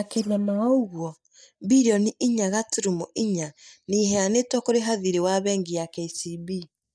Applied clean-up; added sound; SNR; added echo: neural mask model DeepFilterNet 3.